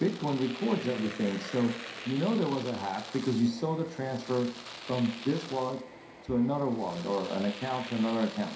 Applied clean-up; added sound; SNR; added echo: none; Domestic sounds, home sounds; 13 dB; reverberation time 0.5 s.